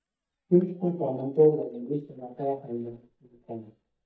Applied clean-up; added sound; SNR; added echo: neural mask model DeepFilterNet 3.